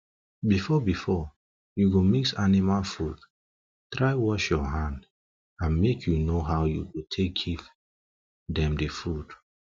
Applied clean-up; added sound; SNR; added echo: none; none; none; none.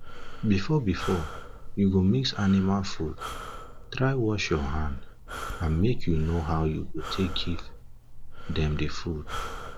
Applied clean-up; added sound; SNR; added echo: none; Breathing; 6 dB; none.